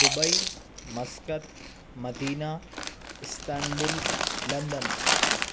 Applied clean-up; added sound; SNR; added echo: none; Chewing, mastication; -5 dB; none.